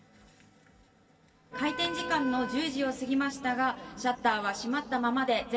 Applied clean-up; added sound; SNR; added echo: none; Wind instrument, woodwind instrument; 9 dB; reverberation time 2.7 s.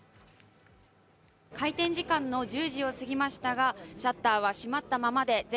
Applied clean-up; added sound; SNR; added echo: none; none; none; none.